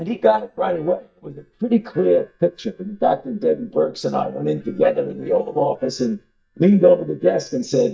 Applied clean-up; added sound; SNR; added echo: neural mask model DeepFilterNet 3.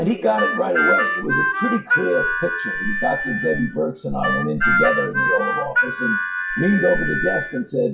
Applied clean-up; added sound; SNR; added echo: classical method WPE with log-MMSE.